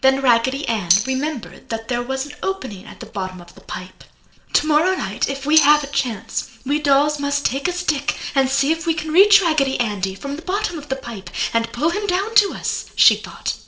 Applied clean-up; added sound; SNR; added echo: neural separator model SepFormer DNS4.